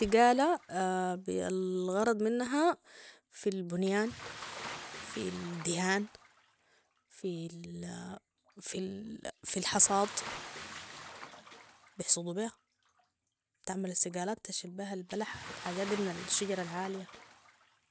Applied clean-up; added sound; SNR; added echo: none; Bathtub (filling or washing) / Splash, splatter; 17 dB; none.